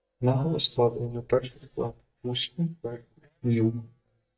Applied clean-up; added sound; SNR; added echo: neural mask model DeepFilterNet 3.